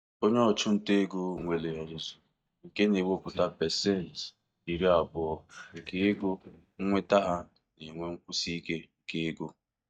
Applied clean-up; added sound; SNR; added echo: neural mask model DeepFilterNet 3.